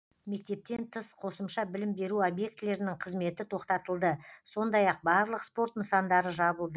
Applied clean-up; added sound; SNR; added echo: none; none; none; none.